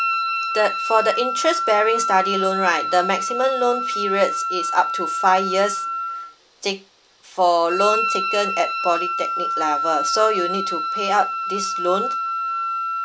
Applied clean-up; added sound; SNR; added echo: none; Wind instrument, woodwind instrument; 2 dB; none.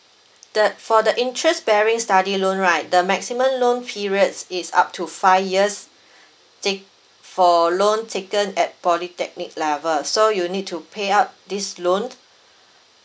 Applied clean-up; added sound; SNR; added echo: none; none; none; none.